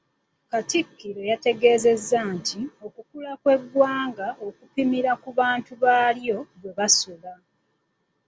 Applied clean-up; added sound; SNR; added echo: none; none; none; none.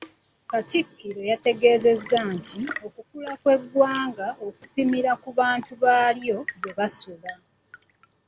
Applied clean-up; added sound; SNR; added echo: none; Tap / Fill (with liquid) / Trickle, dribble / Chirp, tweet / Engine; 19 dB; none.